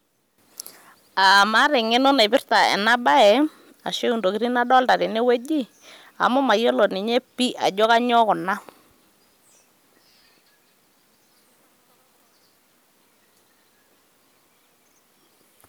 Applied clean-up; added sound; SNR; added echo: none; none; none; none.